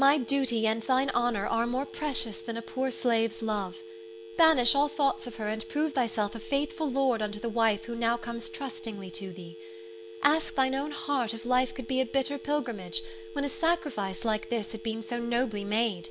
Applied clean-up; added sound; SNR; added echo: none; Telephone; 15 dB; none.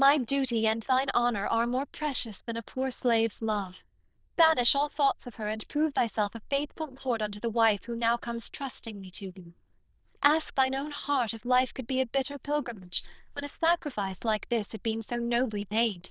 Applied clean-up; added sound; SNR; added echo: neural diffusion model UNIVERSE++.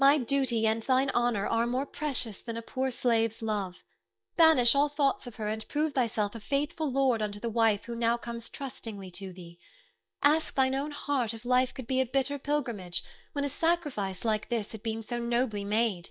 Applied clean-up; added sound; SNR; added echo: neural mask model DeepFilterNet 3.